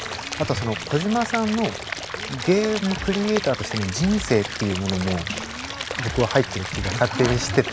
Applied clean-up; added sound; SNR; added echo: none; Stream / Liquid; 8 dB; none.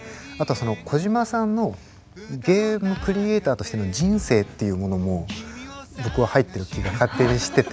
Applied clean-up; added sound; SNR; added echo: none; none; none; none.